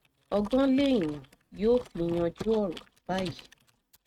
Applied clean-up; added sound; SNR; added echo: neural mask model RNNoise.